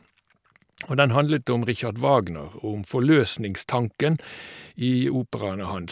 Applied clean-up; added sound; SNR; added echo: none; none; none; none.